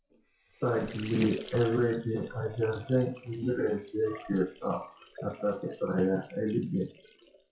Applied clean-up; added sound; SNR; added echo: classical method WPE with log-MMSE.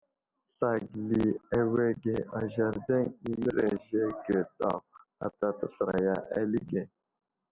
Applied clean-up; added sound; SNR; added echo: none; none; none; none.